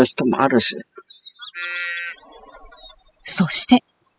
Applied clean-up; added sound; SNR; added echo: classical method spectral subtraction.